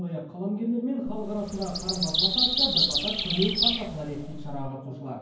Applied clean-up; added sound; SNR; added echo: none; Bird vocalization, bird call, bird song; -3 dB; reverberation time 0.9 s.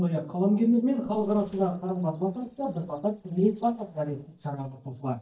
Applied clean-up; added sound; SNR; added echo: neural mask model DeepFilterNet 3.